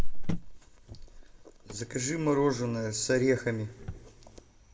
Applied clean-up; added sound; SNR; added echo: none; Cricket; 0 dB; reverberation time 1.5 s.